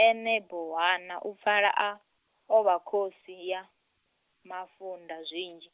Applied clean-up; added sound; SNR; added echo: none; none; none; none.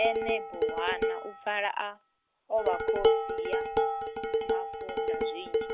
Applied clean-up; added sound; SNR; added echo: none; Dishes, pots, and pans; -5 dB; none.